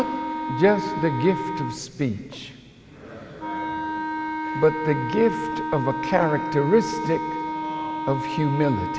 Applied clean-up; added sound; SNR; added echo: none; Wind instrument, woodwind instrument; 4 dB; none.